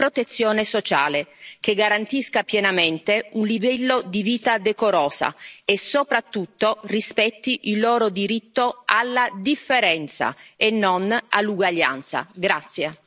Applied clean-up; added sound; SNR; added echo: none; none; none; none.